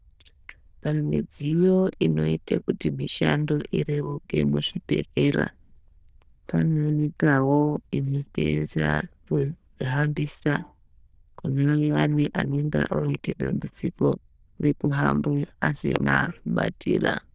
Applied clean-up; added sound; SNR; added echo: neural diffusion model UNIVERSE++.